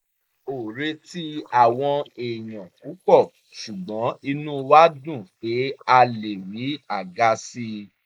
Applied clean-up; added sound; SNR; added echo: neural mask model Resemble Enhance denoiser.